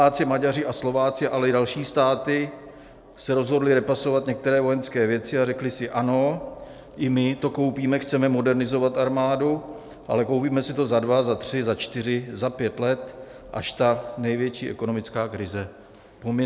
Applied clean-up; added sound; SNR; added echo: none; none; none; none.